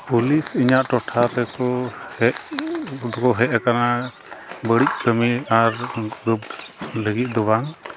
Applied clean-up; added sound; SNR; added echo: none; Fire + Scissors; 15 dB; none.